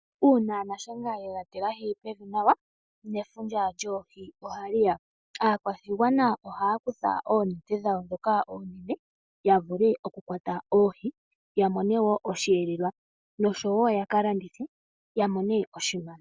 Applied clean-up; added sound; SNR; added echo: none; none; none; none.